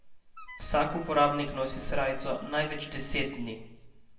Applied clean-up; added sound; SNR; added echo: none; Wind instrument, woodwind instrument; 20 dB; reverberation time 0.8 s.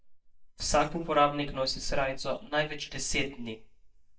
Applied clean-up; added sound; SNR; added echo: neural mask model DeepFilterNet 3.